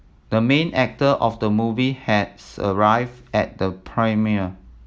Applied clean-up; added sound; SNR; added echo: none; none; none; none.